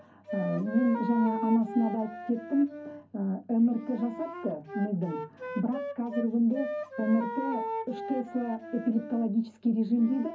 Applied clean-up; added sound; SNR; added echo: none; Wind instrument, woodwind instrument; 9 dB; reverberation time 0.4 s.